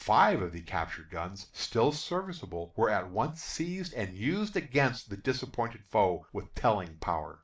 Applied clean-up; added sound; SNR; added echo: none; none; none; none.